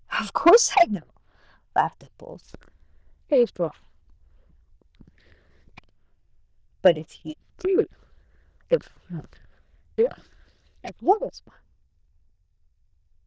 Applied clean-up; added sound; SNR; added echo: neural diffusion model UNIVERSE++.